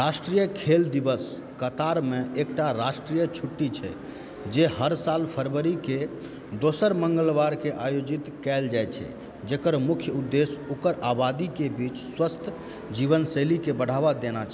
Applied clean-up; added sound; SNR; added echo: none; none; none; none.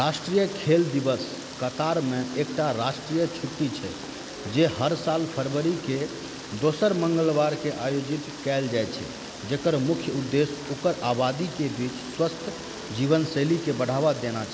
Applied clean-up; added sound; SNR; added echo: none; Rain; 15 dB; none.